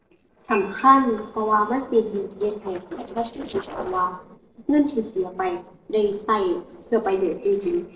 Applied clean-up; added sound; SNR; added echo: neural separator model SepFormer DNS4.